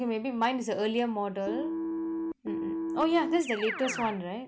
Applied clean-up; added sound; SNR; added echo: none; Keyboard (musical); 5 dB; none.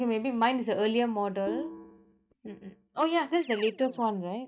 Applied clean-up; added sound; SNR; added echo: neural mask model DeepFilterNet 3.